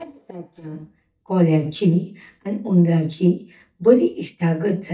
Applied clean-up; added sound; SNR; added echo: neural mask model DeepFilterNet 3.